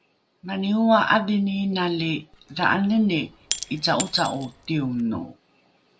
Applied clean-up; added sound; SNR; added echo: none; Shatter / Crushing; 12 dB; none.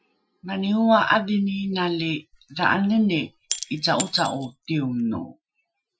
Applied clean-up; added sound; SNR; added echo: classical method Wiener filter.